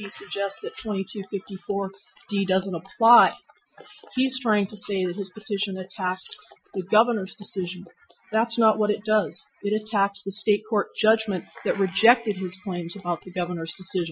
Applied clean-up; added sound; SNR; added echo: classical method Wiener filter.